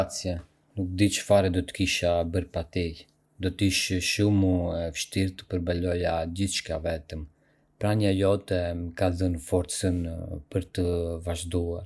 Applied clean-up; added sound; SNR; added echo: none; none; none; none.